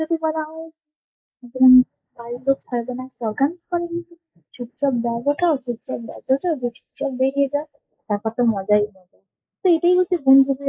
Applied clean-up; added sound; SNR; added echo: neural mask model Resemble Enhance denoiser.